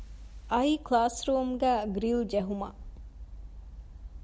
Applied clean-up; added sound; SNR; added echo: none; none; none; none.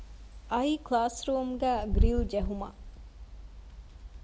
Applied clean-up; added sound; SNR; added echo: none; Wind / Bird; 2 dB; none.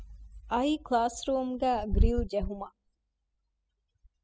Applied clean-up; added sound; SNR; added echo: classical method spectral subtraction.